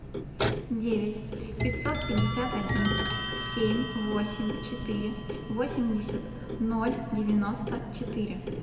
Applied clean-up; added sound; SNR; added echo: none; Clock; 1 dB; reverberation time 2.3 s.